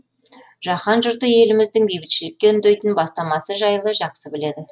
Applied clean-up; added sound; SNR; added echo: none; none; none; none.